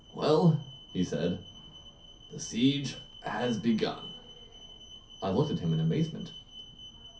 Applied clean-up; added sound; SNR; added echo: none; Alarm; 17 dB; reverberation time 0.3 s.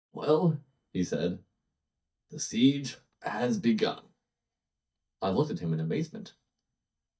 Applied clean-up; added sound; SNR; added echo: neural mask model DeepFilterNet 3.